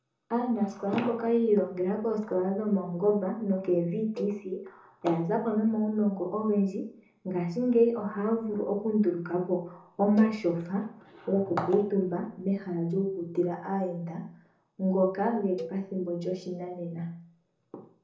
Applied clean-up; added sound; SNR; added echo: none; Cowbell; 18 dB; reverberation time 0.6 s.